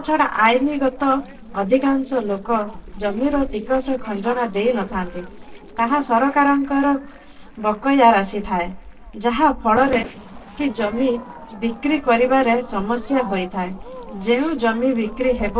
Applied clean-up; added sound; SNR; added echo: neural separator model SepFormer DNS4.